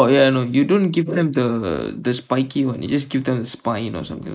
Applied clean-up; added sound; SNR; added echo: neural mask model Resemble Enhance denoiser.